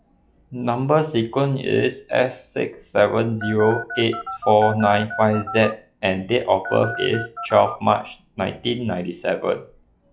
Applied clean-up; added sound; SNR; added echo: classical method log-MMSE.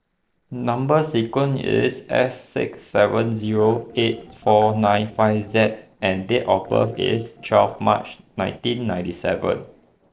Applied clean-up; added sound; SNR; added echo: neural separator model SepFormer DNS4.